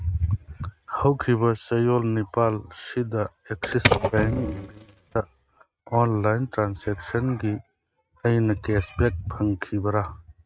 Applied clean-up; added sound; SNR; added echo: neural mask model RNNoise.